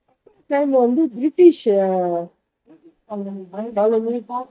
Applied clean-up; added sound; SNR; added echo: neural mask model DeepFilterNet 3.